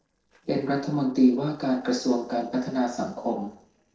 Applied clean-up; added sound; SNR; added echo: neural separator model SepFormer DNS4.